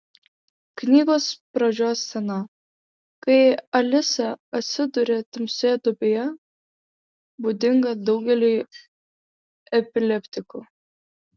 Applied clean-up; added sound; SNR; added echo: none; none; none; none.